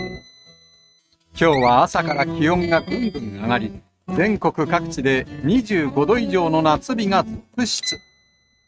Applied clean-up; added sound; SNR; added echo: neural mask model RNNoise.